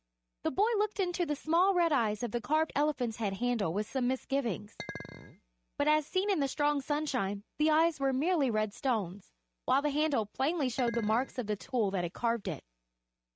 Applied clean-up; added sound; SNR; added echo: neural mask model RNNoise.